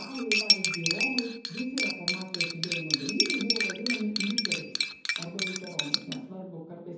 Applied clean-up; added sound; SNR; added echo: none; Cutlery, silverware; -5 dB; reverberation time 0.9 s.